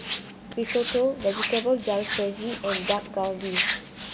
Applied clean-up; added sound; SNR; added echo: none; Hands; -1 dB; reverberation time 0.6 s.